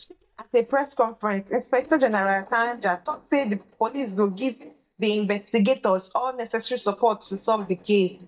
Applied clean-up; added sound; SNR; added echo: neural mask model DeepFilterNet 3.